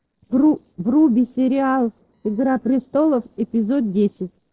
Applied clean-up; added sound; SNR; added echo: neural separator model SepFormer DNS4.